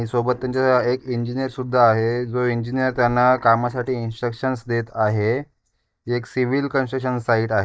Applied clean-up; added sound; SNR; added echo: neural mask model DeepFilterNet 3.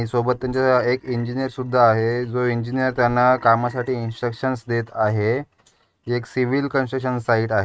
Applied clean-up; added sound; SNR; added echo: neural mask model RNNoise.